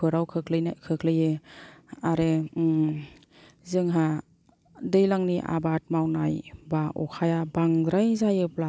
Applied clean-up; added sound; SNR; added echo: none; none; none; none.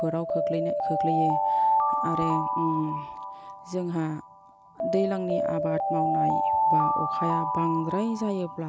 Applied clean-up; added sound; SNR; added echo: none; Alarm; -3 dB; none.